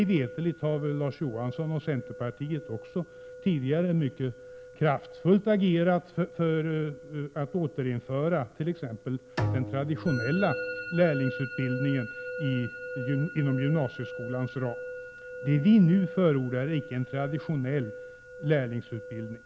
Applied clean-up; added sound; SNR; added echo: none; Musical instrument + Bowed string instrument; 11 dB; none.